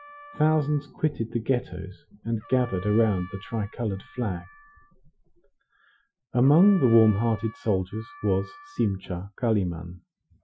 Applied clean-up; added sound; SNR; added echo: classical method Wiener filter.